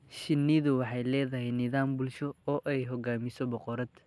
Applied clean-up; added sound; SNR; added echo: none; none; none; none.